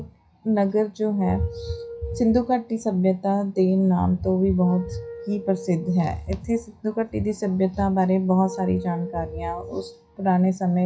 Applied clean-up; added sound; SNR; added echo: classical method WPE with log-MMSE.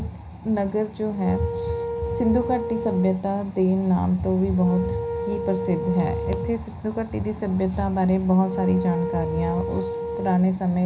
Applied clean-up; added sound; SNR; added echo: none; Wind instrument, woodwind instrument; 7 dB; reverberation time 0.4 s.